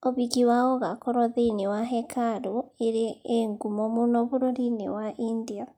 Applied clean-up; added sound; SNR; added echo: none; none; none; none.